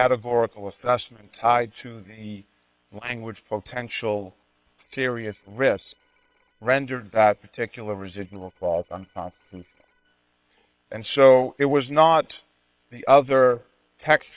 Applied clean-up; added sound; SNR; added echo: neural separator model SepFormer WHAM!.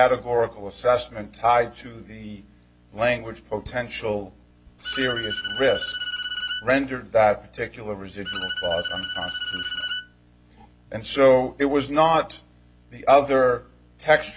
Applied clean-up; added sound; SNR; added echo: none; Bowed string instrument; 7 dB; none.